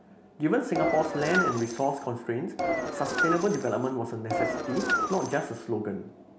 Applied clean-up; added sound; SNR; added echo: none; Engine; 1 dB; none.